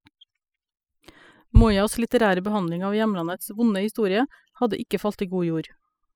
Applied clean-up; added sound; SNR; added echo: classical method spectral subtraction.